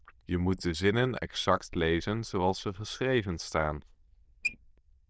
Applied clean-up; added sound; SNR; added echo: neural diffusion model UNIVERSE++.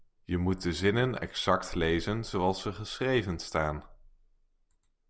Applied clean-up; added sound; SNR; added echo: none; none; none; none.